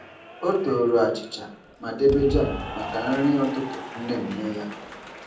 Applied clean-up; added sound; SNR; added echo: none; Applause / Cheering; 10 dB; reverberation time 0.6 s.